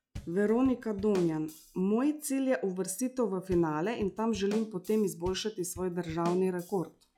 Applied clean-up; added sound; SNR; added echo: classical method log-MMSE.